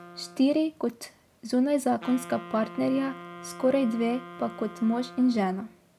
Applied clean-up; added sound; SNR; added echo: none; Wind instrument, woodwind instrument; 17 dB; none.